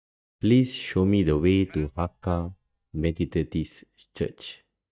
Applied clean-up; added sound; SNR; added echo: neural mask model DeepFilterNet 3.